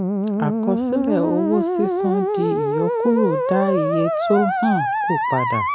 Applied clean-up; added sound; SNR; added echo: none; Musical instrument; -1 dB; none.